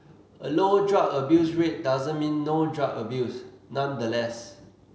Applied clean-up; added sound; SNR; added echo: none; none; none; none.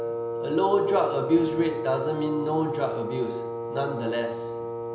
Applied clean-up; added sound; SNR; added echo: none; Wind instrument, woodwind instrument; 4 dB; none.